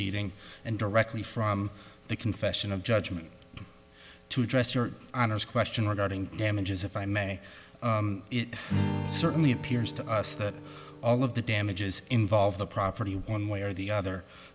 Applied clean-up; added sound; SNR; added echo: none; Strum; 12 dB; none.